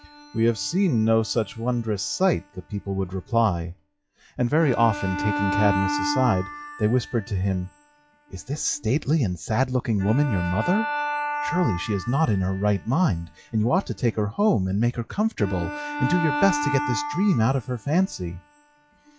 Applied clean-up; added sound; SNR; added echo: classical method log-MMSE.